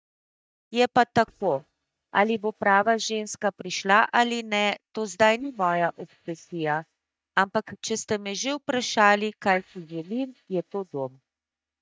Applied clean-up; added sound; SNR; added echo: neural mask model DeepFilterNet 3.